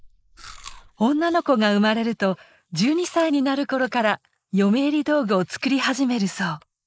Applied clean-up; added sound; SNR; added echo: neural mask model Resemble Enhance denoiser.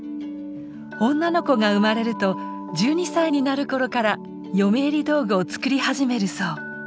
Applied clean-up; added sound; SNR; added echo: none; none; none; none.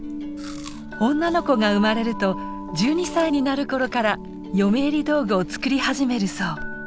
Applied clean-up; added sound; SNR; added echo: none; Chewing, mastication; 17 dB; none.